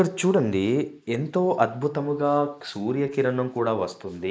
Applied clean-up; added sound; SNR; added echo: neural mask model Resemble Enhance denoiser.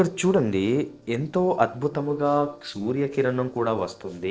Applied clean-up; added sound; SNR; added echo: neural separator model SepFormer DNS4.